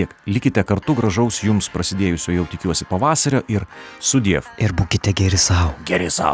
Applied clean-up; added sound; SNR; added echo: none; none; none; none.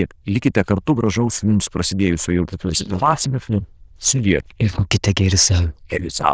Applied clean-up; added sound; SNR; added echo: neural diffusion model UNIVERSE++.